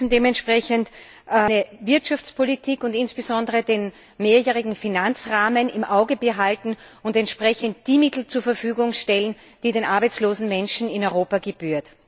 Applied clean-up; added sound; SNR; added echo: none; none; none; none.